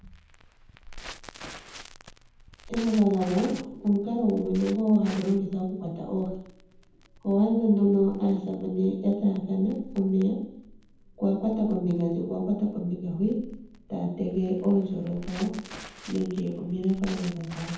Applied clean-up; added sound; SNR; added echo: none; Crackle; 19 dB; reverberation time 0.8 s.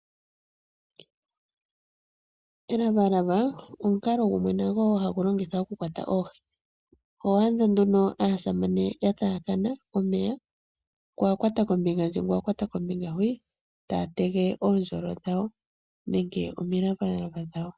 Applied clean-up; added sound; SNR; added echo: none; none; none; none.